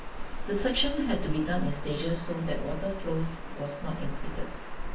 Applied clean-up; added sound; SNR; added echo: none; Water; 1 dB; reverberation time 0.3 s.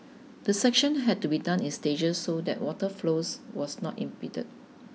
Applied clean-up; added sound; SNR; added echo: none; none; none; none.